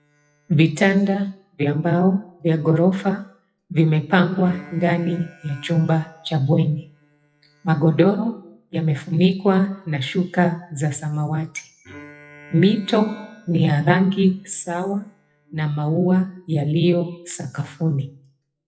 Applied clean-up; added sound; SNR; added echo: classical method WPE with log-MMSE.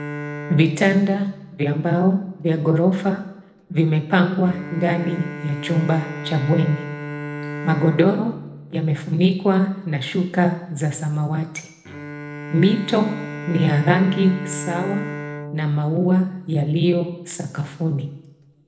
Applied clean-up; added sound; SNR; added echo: none; Bowed string instrument; 13 dB; reverberation time 0.8 s.